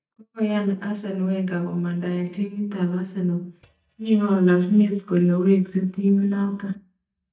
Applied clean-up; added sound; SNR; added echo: neural mask model DeepFilterNet 3.